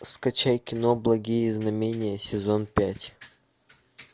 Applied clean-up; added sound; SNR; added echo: none; none; none; none.